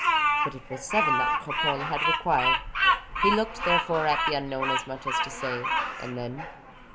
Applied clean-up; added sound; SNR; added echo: none; Bird vocalization, bird call, bird song; -4 dB; none.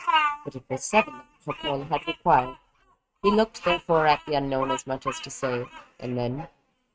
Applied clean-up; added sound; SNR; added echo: neural mask model RNNoise.